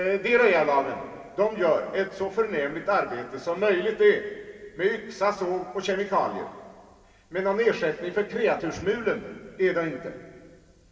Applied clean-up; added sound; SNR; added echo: none; none; none; reverberation time 1.8 s.